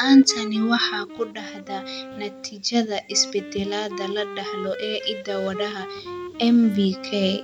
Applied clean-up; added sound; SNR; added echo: none; Wind instrument, woodwind instrument; 12 dB; none.